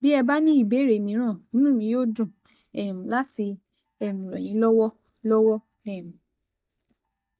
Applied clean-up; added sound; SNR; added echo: neural mask model DeepFilterNet 3.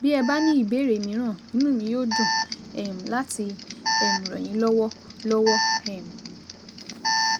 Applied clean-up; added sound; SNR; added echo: none; Alarm; 4 dB; none.